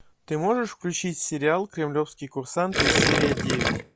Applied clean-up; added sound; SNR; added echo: classical method log-MMSE.